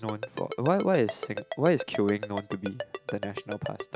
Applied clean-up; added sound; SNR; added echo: none; Ringtone; 9 dB; none.